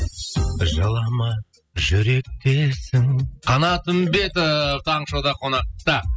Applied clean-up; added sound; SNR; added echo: classical method spectral subtraction.